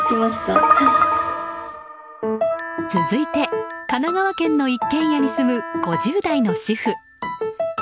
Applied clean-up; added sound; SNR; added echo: none; Wind instrument, woodwind instrument; 13 dB; none.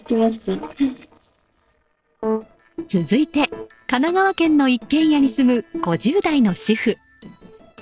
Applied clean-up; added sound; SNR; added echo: neural separator model SepFormer DNS4.